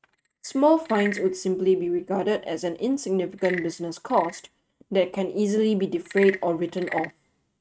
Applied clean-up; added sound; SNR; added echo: neural mask model RNNoise.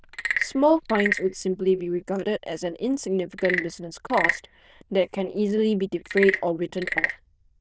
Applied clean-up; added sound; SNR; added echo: neural diffusion model UNIVERSE++.